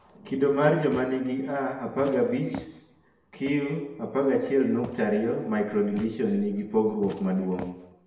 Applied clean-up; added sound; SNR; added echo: none; Walk, footsteps; 19 dB; reverberation time 1.0 s.